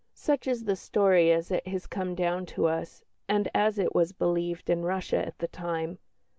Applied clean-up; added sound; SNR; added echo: none; none; none; none.